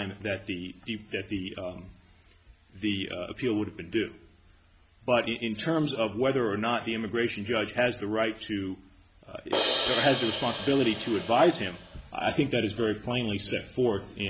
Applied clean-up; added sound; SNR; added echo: none; Crash cymbal; 0 dB; none.